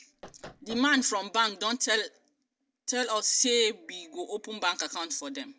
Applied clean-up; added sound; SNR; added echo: none; Knock; 19 dB; none.